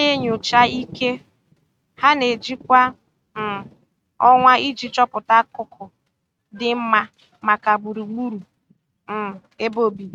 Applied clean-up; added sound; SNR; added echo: neural mask model RNNoise.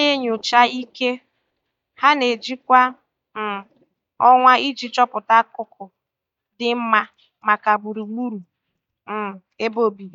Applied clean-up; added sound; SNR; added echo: neural mask model DeepFilterNet 3.